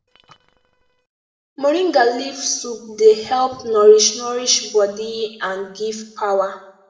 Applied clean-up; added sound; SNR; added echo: neural separator model SepFormer DNS4.